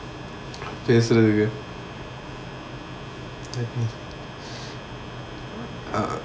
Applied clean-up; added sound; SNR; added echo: none; none; none; none.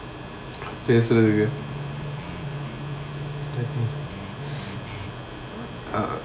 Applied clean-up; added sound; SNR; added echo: none; Guitar; 7 dB; none.